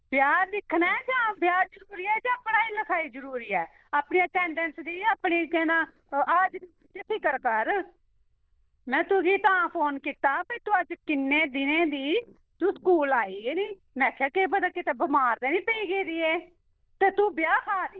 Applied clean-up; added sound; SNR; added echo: neural diffusion model UNIVERSE++.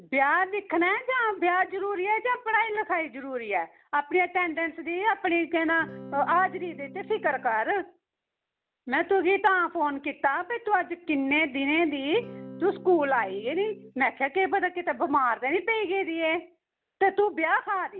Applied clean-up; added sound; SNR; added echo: none; Electric guitar / Strum; 17 dB; none.